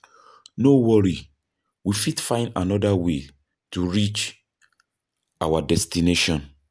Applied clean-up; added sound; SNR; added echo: none; none; none; none.